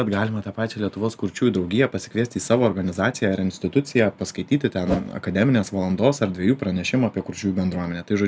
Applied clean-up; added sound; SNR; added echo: none; Whoosh, swoosh, swish; 6 dB; none.